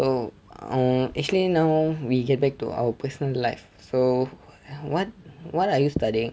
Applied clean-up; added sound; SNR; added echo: none; none; none; none.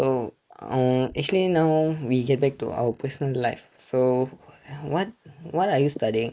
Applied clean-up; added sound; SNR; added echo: neural mask model Resemble Enhance denoiser.